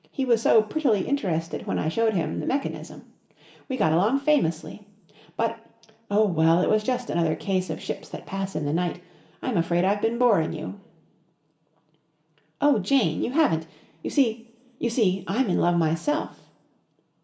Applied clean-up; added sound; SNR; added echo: none; none; none; reverberation time 0.6 s.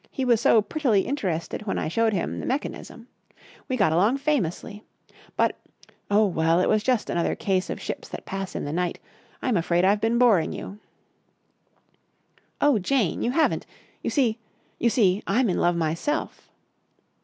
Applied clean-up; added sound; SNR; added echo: none; none; none; none.